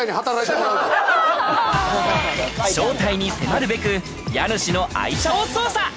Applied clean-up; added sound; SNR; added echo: none; none; none; none.